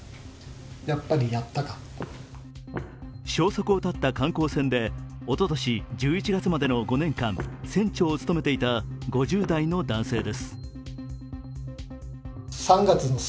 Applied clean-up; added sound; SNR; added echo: none; Walk, footsteps; 15 dB; none.